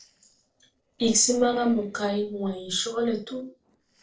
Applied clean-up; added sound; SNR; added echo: neural separator model SepFormer DNS4.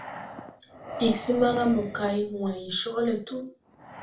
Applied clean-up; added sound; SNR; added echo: none; Breathing; 13 dB; reverberation time 0.3 s.